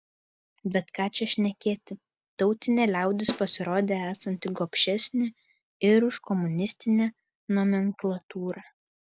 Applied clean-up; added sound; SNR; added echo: none; Snare drum; 12 dB; none.